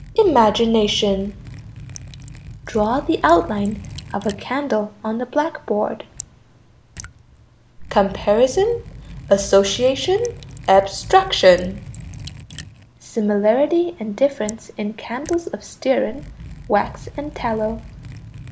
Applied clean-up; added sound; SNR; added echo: none; Liquid; 16 dB; none.